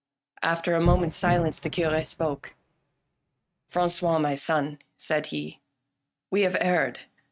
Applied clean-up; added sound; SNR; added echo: neural mask model RNNoise.